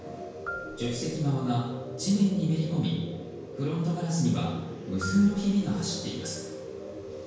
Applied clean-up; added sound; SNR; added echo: none; Marimba, xylophone; 16 dB; reverberation time 1.0 s.